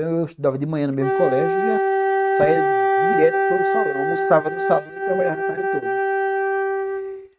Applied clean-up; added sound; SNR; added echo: neural mask model RNNoise.